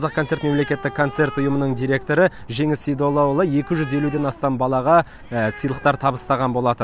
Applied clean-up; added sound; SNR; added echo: none; Animal; 17 dB; none.